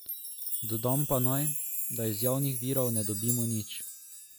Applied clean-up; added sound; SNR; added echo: none; Chime; 2 dB; none.